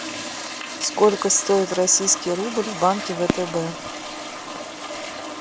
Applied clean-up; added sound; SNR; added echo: none; Toilet flush + Fireworks; 8 dB; none.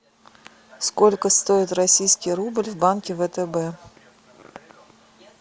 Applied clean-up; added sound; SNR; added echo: none; none; none; none.